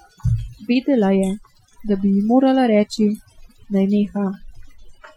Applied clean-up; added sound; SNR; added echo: classical method Wiener filter.